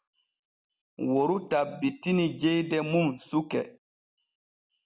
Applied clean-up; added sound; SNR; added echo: none; none; none; none.